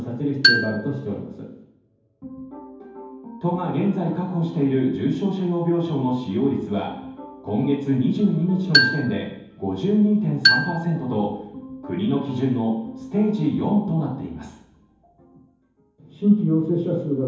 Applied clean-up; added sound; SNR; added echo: none; Marimba, xylophone; 1 dB; reverberation time 0.9 s.